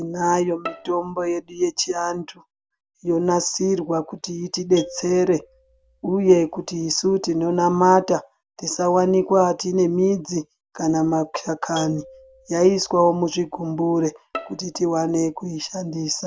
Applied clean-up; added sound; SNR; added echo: none; Bowed string instrument + Marimba, xylophone; 18 dB; none.